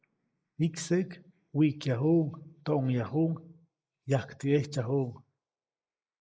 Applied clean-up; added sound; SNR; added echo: neural mask model Resemble Enhance denoiser.